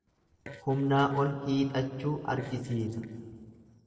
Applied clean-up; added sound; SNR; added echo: neural separator model SepFormer DNS4.